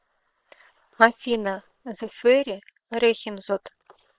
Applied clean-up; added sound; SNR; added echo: neural separator model SepFormer WHAM!.